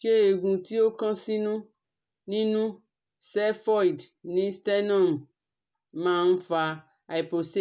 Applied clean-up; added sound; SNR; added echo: none; none; none; none.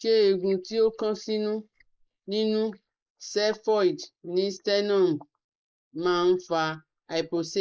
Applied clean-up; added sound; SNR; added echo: neural mask model Resemble Enhance denoiser.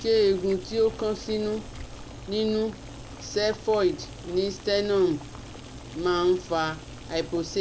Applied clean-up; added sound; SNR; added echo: none; Boiling; 14 dB; none.